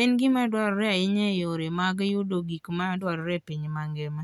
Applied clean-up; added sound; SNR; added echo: none; none; none; none.